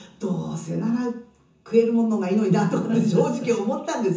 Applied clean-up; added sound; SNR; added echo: none; none; none; reverberation time 0.6 s.